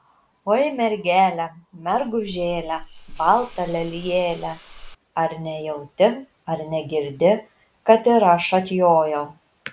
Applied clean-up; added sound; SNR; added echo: none; Hiss / Insect; 17 dB; none.